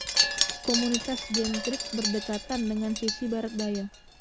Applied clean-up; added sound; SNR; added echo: none; Wind chime; 1 dB; none.